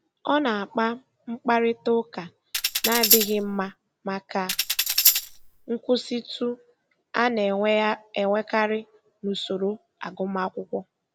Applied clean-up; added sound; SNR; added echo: none; Tambourine; -3 dB; none.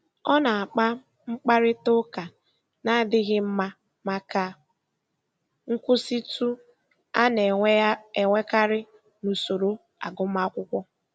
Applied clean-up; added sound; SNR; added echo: none; none; none; none.